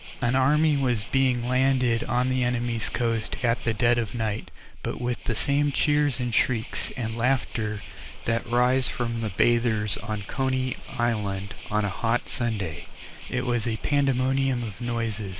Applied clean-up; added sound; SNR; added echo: none; Waves, surf; 9 dB; none.